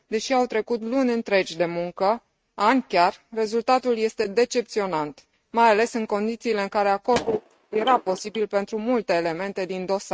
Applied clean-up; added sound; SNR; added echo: neural mask model RNNoise.